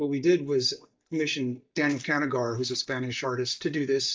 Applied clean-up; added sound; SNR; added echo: neural mask model DeepFilterNet 3.